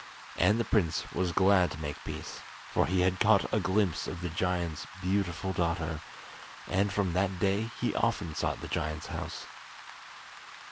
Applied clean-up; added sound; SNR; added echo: none; Rain; 16 dB; none.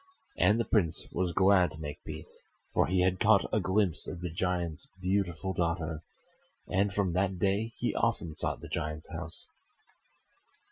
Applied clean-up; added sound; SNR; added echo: classical method Wiener filter.